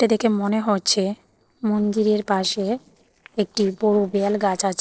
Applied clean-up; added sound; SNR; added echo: neural separator model SepFormer DNS4.